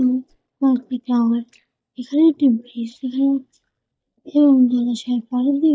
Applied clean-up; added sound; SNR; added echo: neural mask model DeepFilterNet 3.